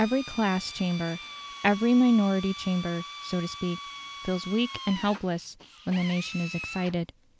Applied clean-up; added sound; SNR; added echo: none; Drill; 13 dB; none.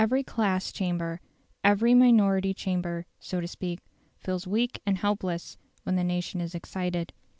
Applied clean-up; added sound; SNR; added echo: none; none; none; none.